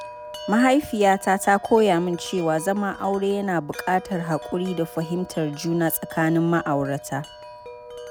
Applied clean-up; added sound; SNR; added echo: none; Wind chime; 15 dB; none.